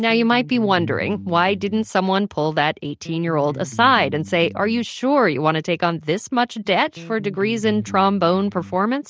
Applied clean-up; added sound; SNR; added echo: neural mask model RNNoise.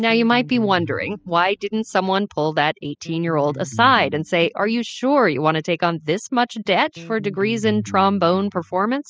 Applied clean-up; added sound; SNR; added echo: classical method spectral subtraction.